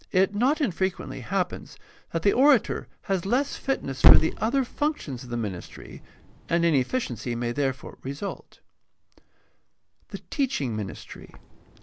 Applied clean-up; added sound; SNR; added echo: none; Thump, thud; 1 dB; none.